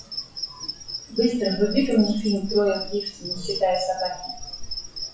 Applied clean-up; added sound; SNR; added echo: classical method WPE with log-MMSE.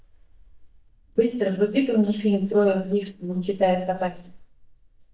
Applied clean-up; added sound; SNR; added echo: neural mask model DeepFilterNet 3.